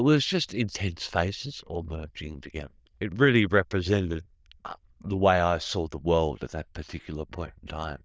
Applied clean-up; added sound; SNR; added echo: neural diffusion model UNIVERSE++.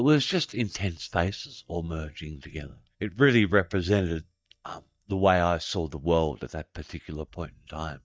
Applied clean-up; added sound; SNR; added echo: neural mask model DeepFilterNet 3.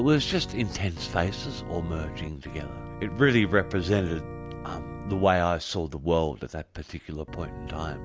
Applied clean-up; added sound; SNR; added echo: none; Organ; 11 dB; none.